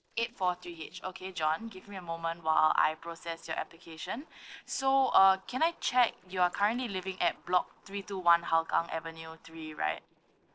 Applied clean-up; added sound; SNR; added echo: neural separator model SepFormer DNS4.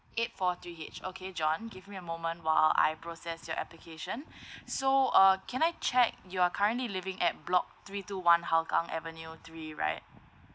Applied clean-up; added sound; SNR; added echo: none; none; none; none.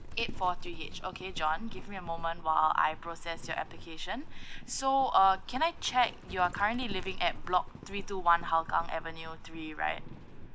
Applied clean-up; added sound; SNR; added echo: none; Livestock, farm animals, working animals; 7 dB; none.